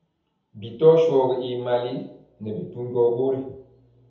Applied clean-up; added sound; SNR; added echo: none; none; none; reverberation time 0.7 s.